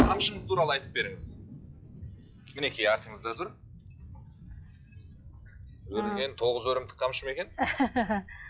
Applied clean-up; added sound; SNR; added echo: classical method log-MMSE.